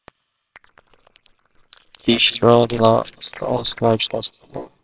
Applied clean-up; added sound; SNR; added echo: neural separator model SepFormer WHAMR!.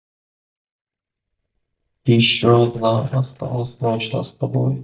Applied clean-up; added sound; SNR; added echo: neural mask model DeepFilterNet 3.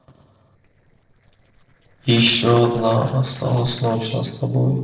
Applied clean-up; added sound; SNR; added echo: neural separator model SepFormer DNS4.